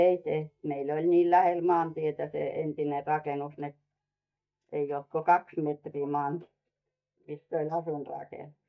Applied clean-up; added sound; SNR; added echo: neural mask model DeepFilterNet 3.